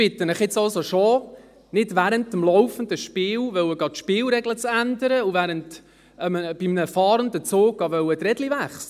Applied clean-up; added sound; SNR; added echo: none; none; none; none.